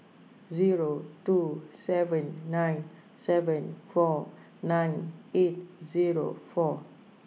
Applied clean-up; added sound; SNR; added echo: none; none; none; none.